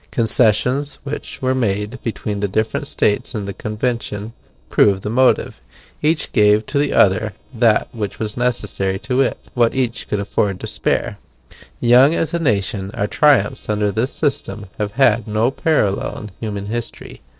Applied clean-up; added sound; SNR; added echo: neural separator model SepFormer DNS4.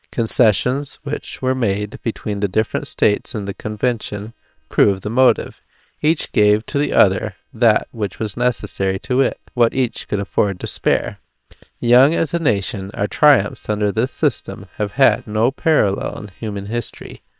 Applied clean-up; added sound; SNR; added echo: neural separator model SepFormer WHAM!.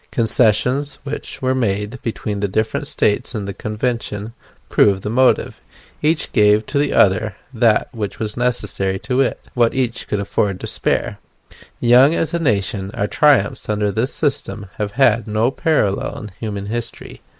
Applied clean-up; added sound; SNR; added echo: neural mask model Resemble Enhance denoiser.